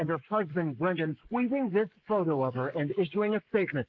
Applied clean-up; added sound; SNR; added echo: neural mask model Resemble Enhance denoiser.